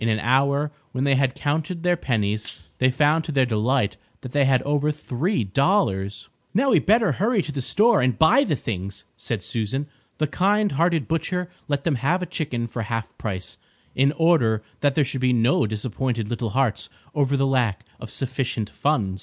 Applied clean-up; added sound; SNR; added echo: none; Rattle (instrument); 15 dB; none.